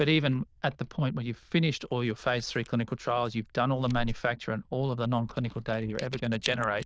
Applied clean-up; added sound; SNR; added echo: neural diffusion model UNIVERSE++.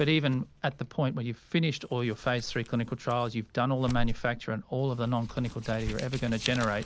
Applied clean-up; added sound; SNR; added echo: none; Crumpling, crinkling; 9 dB; none.